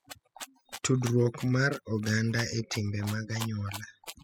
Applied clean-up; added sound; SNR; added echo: classical method spectral subtraction.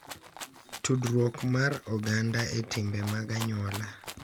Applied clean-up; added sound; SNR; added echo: none; Rattle (instrument); 15 dB; none.